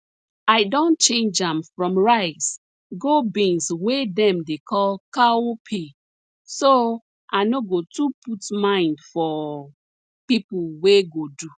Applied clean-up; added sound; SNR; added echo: none; none; none; none.